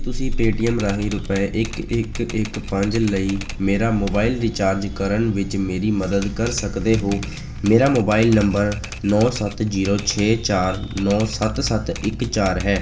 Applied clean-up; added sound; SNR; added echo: none; Typewriter; 19 dB; reverberation time 0.5 s.